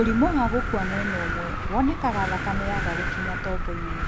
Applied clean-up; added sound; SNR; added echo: none; Wind + Traffic noise, roadway noise; 0 dB; none.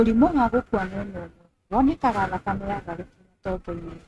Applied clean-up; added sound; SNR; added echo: neural mask model RNNoise.